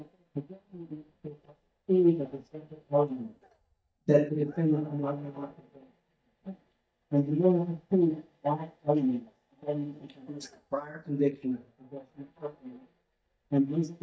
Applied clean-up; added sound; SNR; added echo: neural mask model DeepFilterNet 3.